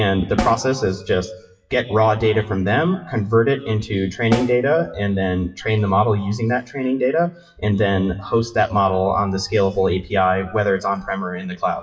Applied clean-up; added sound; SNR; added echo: classical method WPE with log-MMSE.